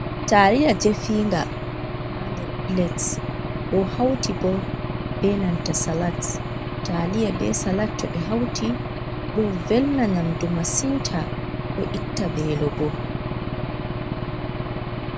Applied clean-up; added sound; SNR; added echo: none; Engine / Aircraft; 3 dB; none.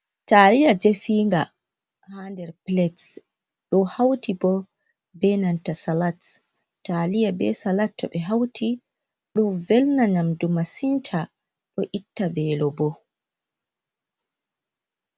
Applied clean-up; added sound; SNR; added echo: none; none; none; none.